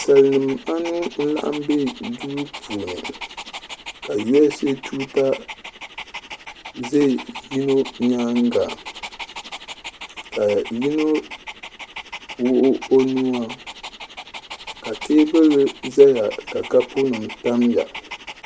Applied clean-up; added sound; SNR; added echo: none; Dog; 15 dB; none.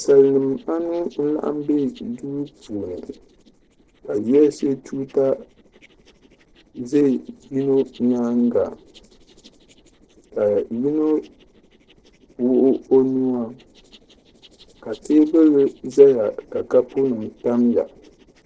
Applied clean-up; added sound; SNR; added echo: neural separator model SepFormer DNS4.